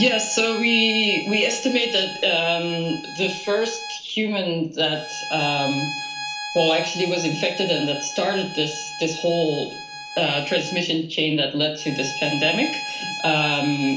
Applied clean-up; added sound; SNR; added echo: none; Bowed string instrument; 10 dB; reverberation time 0.4 s.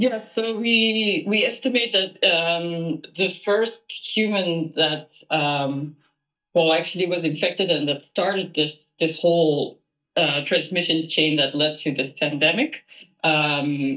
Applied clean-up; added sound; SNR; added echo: neural mask model DeepFilterNet 3.